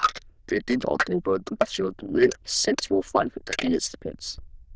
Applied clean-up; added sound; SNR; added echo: neural diffusion model UNIVERSE++.